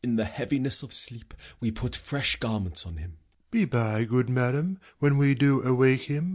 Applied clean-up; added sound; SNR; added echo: none; none; none; none.